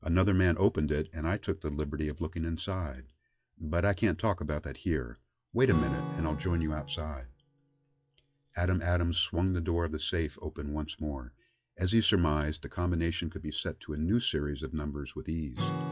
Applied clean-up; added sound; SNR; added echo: classical method log-MMSE.